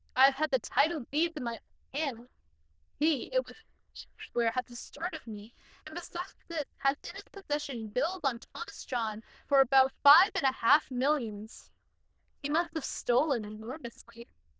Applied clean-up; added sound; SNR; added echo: neural diffusion model UNIVERSE++.